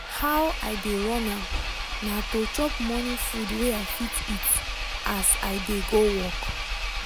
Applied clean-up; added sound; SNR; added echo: none; Engine; 3 dB; none.